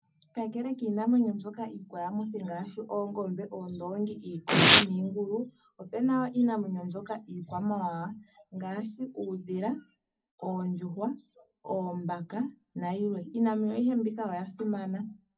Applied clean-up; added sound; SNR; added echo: none; Domestic sounds, home sounds; -4 dB; reverberation time 0.4 s.